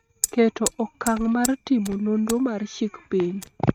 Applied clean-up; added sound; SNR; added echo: neural mask model RNNoise.